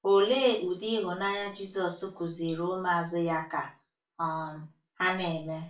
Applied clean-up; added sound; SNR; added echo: none; none; none; reverberation time 0.3 s.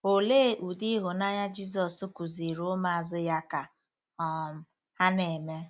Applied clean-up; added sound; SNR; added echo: none; none; none; none.